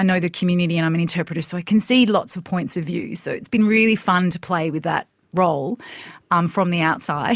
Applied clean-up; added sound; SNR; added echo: none; none; none; none.